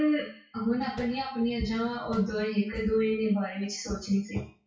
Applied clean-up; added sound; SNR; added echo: classical method WPE with log-MMSE.